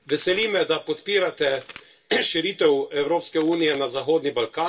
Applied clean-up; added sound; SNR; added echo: none; Crack; 19 dB; reverberation time 0.1 s.